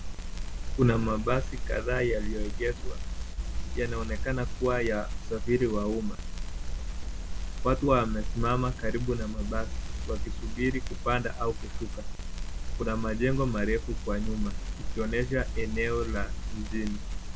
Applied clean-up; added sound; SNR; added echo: none; Crackle; 0 dB; none.